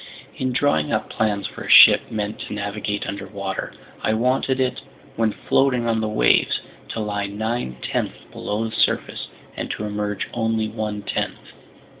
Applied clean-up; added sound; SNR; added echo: none; none; none; none.